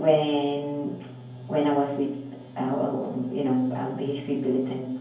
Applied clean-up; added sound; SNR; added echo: none; none; none; reverberation time 0.9 s.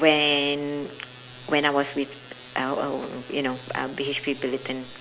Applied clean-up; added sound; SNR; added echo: none; none; none; none.